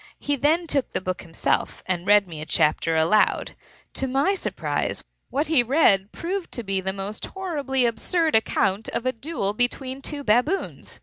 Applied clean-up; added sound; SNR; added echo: none; none; none; none.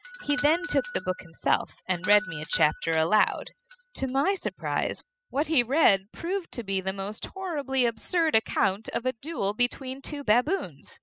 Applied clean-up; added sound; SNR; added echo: classical method spectral subtraction.